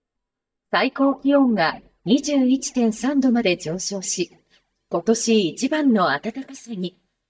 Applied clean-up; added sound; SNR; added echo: neural mask model DeepFilterNet 3.